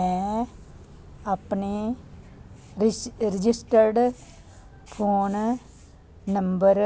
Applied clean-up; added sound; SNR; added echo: none; none; none; none.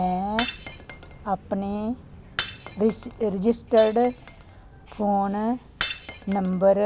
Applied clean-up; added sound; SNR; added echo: none; Shatter; 11 dB; none.